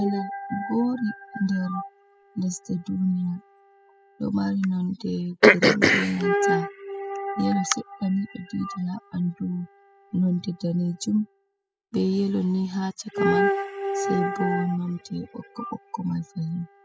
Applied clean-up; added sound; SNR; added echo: classical method spectral subtraction.